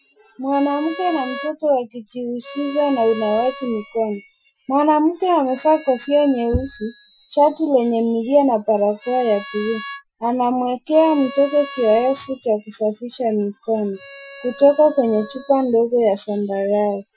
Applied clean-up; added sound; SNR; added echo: classical method Wiener filter.